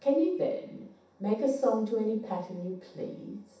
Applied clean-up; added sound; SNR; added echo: none; none; none; reverberation time 0.7 s.